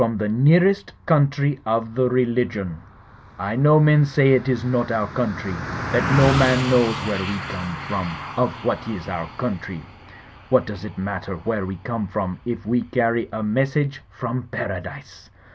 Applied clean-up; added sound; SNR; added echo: none; Car passing by; 11 dB; none.